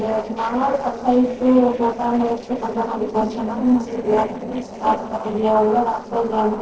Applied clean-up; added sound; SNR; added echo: neural separator model SepFormer DNS4.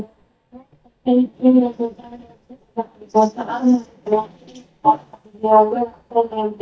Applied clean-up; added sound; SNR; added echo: neural mask model DeepFilterNet 3.